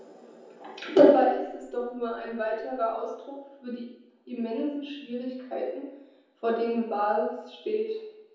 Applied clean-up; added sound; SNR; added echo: none; none; none; reverberation time 0.9 s.